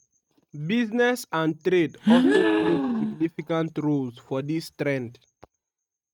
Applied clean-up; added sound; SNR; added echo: neural mask model RNNoise.